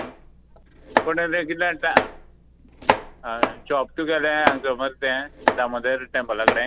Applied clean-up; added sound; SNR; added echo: none; Domestic sounds, home sounds; 1 dB; none.